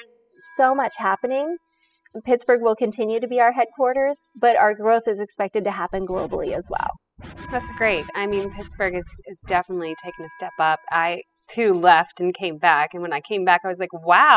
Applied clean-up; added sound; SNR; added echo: classical method spectral subtraction.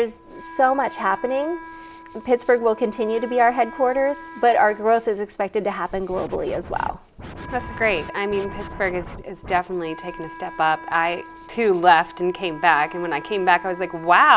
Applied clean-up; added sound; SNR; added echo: none; Wind instrument, woodwind instrument + Scratching (performance technique); 16 dB; none.